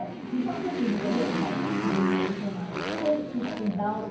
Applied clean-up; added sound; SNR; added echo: none; Motorcycle; 2 dB; reverberation time 0.9 s.